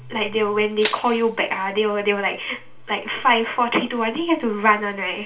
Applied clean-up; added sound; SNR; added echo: none; Crushing; 12 dB; reverberation time 0.2 s.